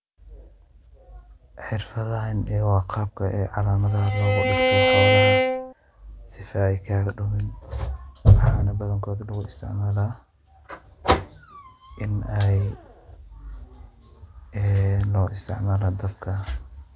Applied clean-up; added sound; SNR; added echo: none; Bowed string instrument; -4 dB; none.